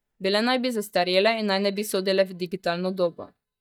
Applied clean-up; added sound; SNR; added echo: neural mask model DeepFilterNet 3.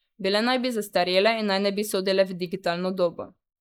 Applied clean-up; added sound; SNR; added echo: neural mask model Resemble Enhance denoiser.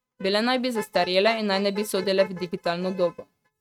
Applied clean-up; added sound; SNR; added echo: neural mask model RNNoise.